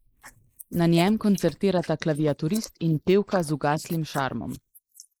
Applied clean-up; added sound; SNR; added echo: neural mask model Resemble Enhance denoiser.